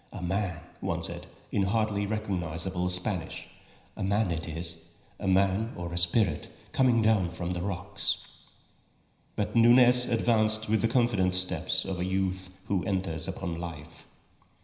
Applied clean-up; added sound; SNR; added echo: none; none; none; reverberation time 0.9 s.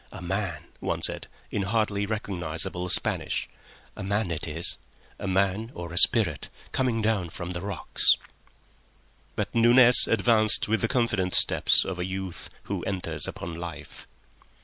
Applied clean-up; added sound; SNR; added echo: none; none; none; none.